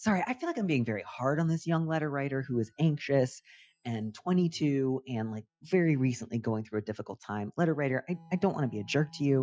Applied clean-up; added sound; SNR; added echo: classical method Wiener filter.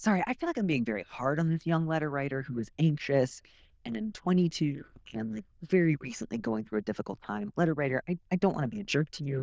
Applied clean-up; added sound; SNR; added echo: neural diffusion model UNIVERSE++.